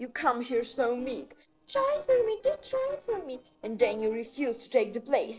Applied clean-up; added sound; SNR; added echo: neural separator model SepFormer DNS4.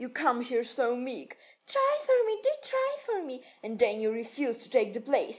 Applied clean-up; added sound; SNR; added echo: none; none; none; none.